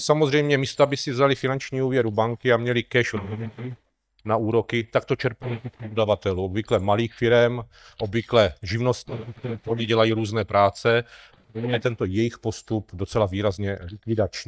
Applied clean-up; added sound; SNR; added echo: neural mask model DeepFilterNet 3.